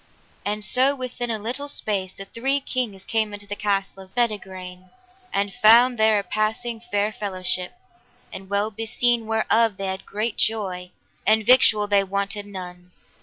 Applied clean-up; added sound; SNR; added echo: none; none; none; none.